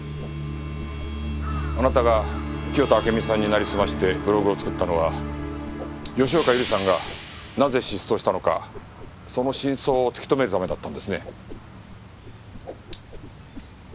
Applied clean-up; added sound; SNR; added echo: none; Whoosh, swoosh, swish; 19 dB; none.